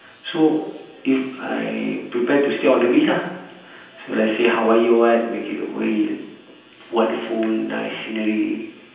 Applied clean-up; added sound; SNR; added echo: none; none; none; reverberation time 0.9 s.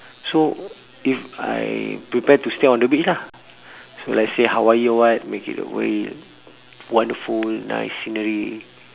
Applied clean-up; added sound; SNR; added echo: none; none; none; none.